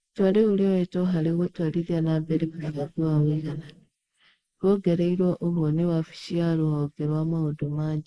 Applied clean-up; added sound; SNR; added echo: neural mask model Resemble Enhance denoiser.